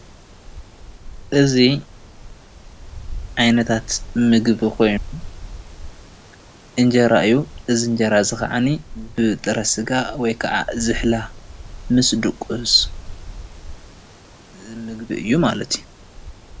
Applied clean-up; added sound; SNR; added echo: none; Wind; 15 dB; none.